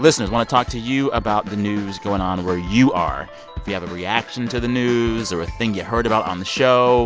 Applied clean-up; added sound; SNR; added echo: none; none; none; none.